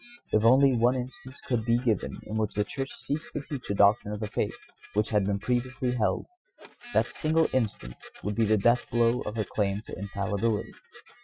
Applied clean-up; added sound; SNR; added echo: classical method Wiener filter.